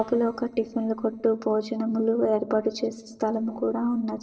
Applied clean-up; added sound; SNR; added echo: neural separator model SepFormer DNS4.